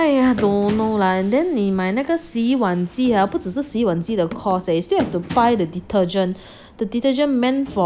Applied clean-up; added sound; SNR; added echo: none; Run; 17 dB; none.